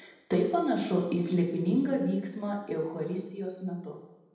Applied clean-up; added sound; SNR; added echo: none; none; none; reverberation time 0.9 s.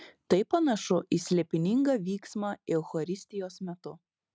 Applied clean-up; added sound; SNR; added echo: none; none; none; none.